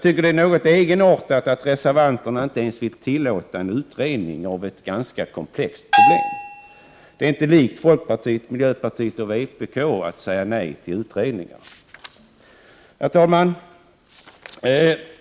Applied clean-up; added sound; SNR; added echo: none; Bell; -1 dB; none.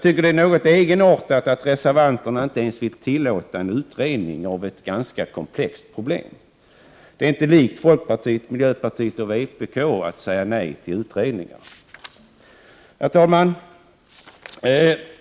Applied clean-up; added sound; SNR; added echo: none; none; none; none.